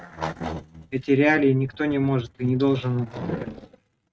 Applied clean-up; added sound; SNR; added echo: neural mask model RNNoise.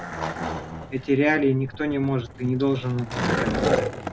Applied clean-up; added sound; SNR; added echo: none; Skateboard; 3 dB; none.